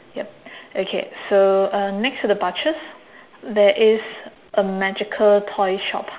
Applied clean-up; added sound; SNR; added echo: none; none; none; none.